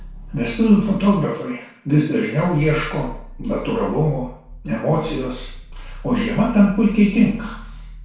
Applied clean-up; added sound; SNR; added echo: none; Growling; 15 dB; reverberation time 0.6 s.